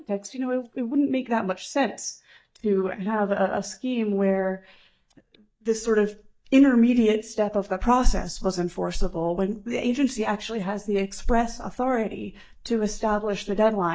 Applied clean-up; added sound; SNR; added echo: neural mask model DeepFilterNet 3.